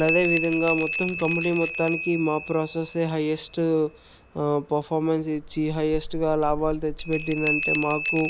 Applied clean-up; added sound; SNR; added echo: none; Bell; -3 dB; none.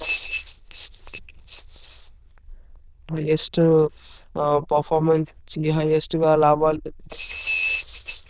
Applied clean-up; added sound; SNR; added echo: neural diffusion model UNIVERSE++.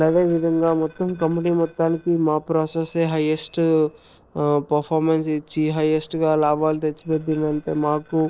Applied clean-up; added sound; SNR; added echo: neural separator model SepFormer DNS4.